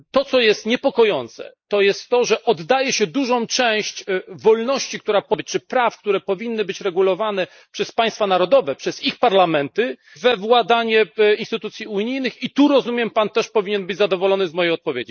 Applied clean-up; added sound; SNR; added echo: neural mask model Resemble Enhance denoiser.